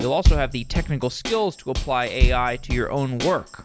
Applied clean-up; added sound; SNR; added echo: none; Bass drum / Snare drum / Drum kit; 0 dB; none.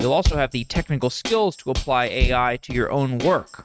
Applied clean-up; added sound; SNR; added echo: neural mask model RNNoise.